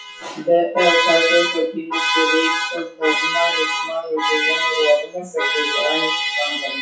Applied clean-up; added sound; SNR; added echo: classical method WPE with log-MMSE.